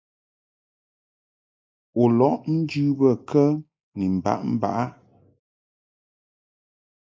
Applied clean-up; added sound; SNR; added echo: neural mask model Resemble Enhance denoiser.